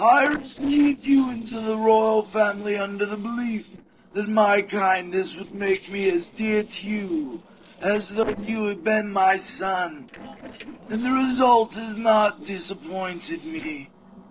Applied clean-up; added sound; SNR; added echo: neural separator model SepFormer DNS4.